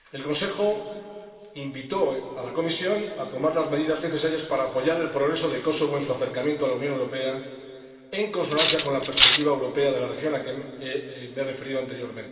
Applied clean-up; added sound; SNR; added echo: none; Cutlery, silverware; -4 dB; reverberation time 2.4 s.